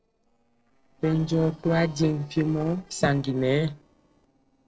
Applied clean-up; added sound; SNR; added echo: neural separator model SepFormer DNS4.